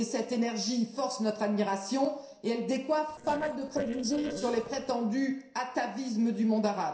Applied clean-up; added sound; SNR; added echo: neural separator model SepFormer DNS4.